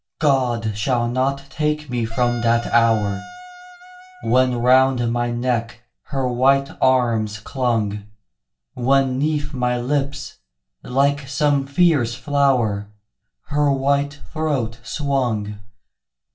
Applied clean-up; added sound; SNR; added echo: none; Wind instrument, woodwind instrument; 17 dB; reverberation time 0.2 s.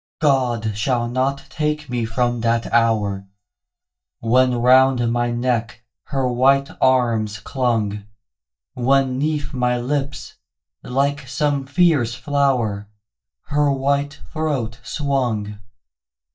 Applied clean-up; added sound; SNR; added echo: neural mask model DeepFilterNet 3.